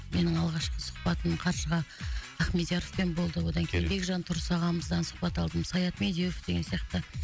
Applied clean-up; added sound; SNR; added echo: none; none; none; none.